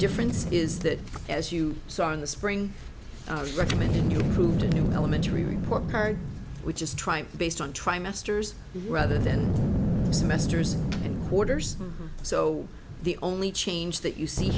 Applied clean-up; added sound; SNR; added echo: none; Boom; 0 dB; none.